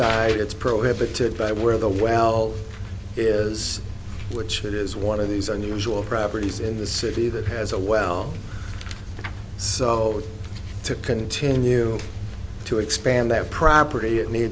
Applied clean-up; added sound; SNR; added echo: none; none; none; none.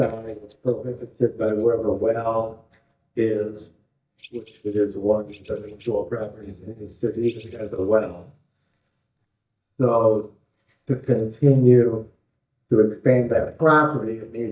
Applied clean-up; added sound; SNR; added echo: neural mask model DeepFilterNet 3.